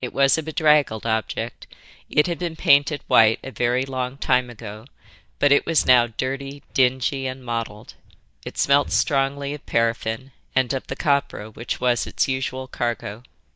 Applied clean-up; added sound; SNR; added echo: neural mask model DeepFilterNet 3.